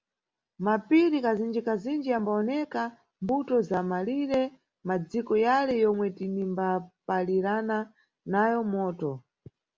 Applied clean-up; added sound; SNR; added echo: none; none; none; none.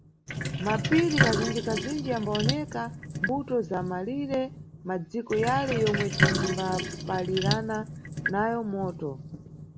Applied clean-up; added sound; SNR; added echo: none; Sink (filling or washing); 1 dB; none.